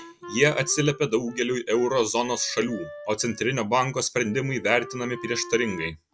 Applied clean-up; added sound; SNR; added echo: none; Wind instrument, woodwind instrument; 17 dB; none.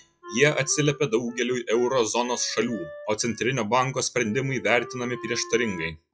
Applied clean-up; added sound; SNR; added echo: classical method log-MMSE.